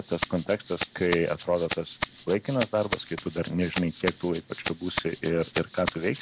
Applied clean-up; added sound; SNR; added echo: none; Rattle (instrument); 2 dB; none.